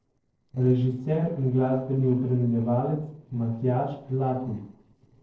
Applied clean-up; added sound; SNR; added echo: neural separator model SepFormer DNS4.